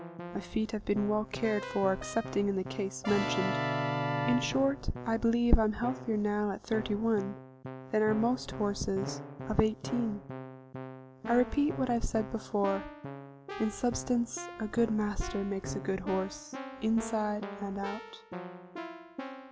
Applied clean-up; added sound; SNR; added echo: none; Keyboard (musical); 8 dB; none.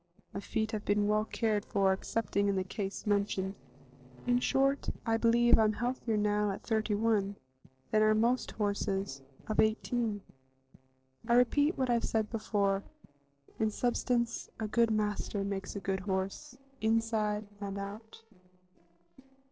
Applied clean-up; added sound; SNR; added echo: neural separator model SepFormer DNS4.